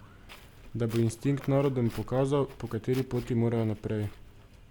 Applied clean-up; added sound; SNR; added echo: none; Engine + Walk, footsteps; 20 dB; none.